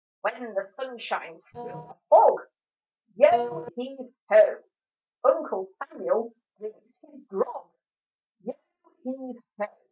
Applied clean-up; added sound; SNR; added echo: neural mask model DeepFilterNet 3.